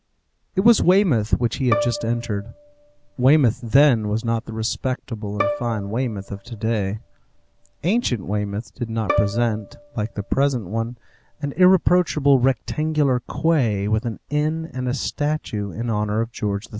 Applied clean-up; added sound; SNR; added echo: none; Bowed string instrument; 11 dB; none.